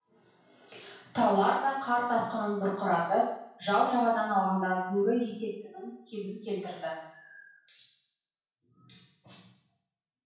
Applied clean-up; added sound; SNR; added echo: none; none; none; reverberation time 0.7 s.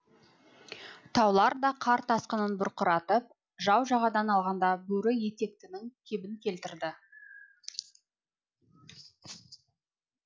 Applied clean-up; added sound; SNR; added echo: none; none; none; none.